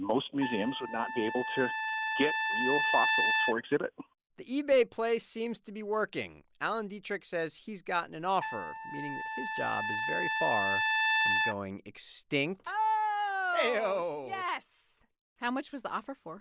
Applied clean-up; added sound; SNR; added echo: none; Trumpet; -2 dB; none.